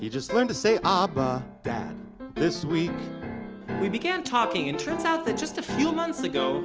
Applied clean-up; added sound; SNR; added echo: none; none; none; none.